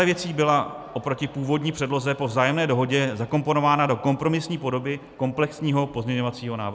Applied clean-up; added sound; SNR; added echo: none; none; none; none.